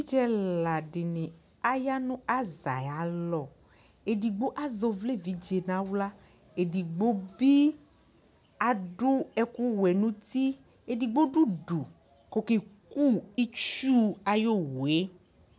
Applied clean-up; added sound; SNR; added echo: none; none; none; none.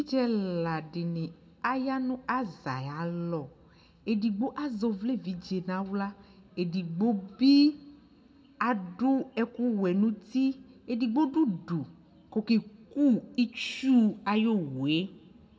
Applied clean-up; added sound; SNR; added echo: none; none; none; reverberation time 0.5 s.